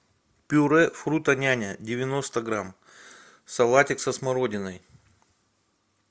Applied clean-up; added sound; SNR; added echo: none; none; none; none.